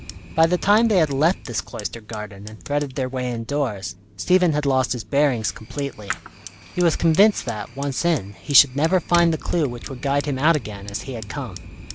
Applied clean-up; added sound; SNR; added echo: none; Fire; 16 dB; none.